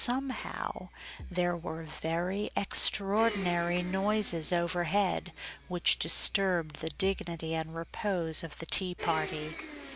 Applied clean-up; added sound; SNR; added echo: none; Bass drum + Domestic sounds, home sounds; 15 dB; none.